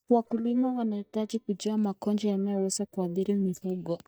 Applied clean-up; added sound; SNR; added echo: neural mask model DeepFilterNet 3.